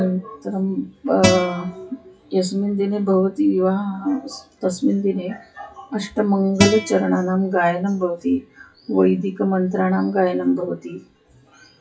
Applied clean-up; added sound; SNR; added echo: classical method WPE with log-MMSE.